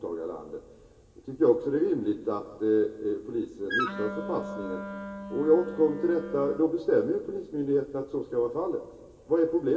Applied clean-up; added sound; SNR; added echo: none; Wind instrument, woodwind instrument; 8 dB; reverberation time 1.6 s.